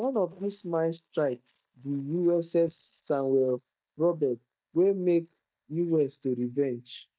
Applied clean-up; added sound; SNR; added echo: neural mask model DeepFilterNet 3.